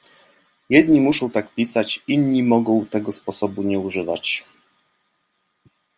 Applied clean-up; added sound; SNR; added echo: none; none; none; none.